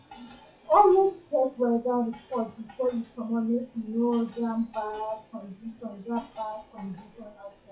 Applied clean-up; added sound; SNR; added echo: classical method WPE with log-MMSE.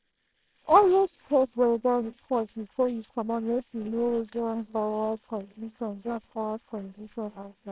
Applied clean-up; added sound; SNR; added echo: neural separator model SepFormer WHAMR!.